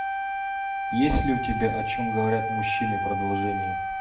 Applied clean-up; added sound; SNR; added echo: none; Wind instrument, woodwind instrument; 0 dB; reverberation time 0.5 s.